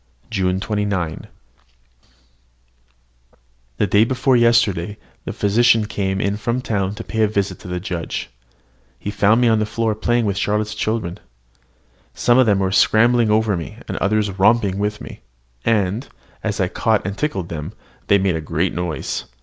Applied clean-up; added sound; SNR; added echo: none; none; none; none.